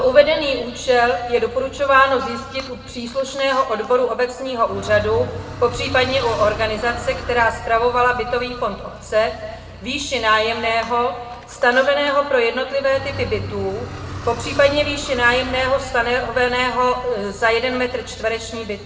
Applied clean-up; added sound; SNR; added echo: none; Car; 14 dB; reverberation time 1.9 s.